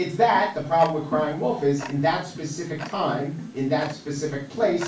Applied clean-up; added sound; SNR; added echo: none; Tick-tock; 15 dB; reverberation time 0.3 s.